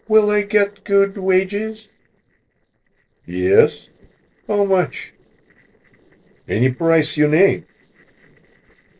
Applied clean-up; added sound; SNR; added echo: neural separator model SepFormer DNS4.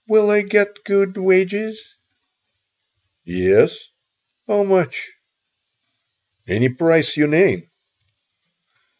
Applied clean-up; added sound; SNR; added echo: none; none; none; none.